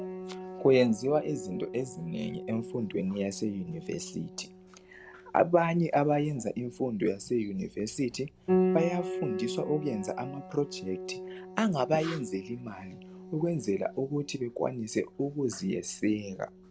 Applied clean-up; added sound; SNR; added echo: none; Piano; 8 dB; none.